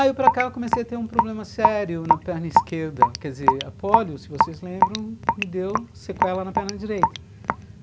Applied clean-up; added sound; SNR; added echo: none; Raindrop / Drip; -4 dB; none.